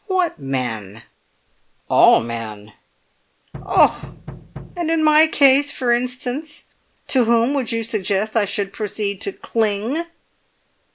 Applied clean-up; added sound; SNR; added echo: none; Knock; 13 dB; none.